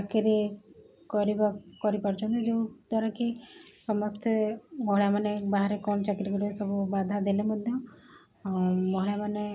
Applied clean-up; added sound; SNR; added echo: none; none; none; none.